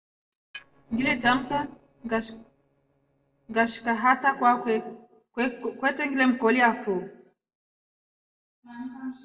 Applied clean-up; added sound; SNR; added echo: neural separator model SepFormer DNS4.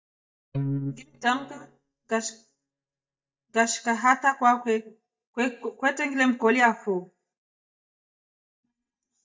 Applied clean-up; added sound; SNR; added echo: neural mask model DeepFilterNet 3.